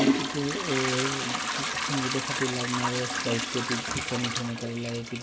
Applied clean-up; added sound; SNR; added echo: none; Trickle, dribble / Toilet flush / Hiss; -2 dB; none.